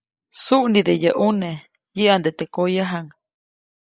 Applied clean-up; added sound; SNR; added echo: neural mask model Resemble Enhance denoiser.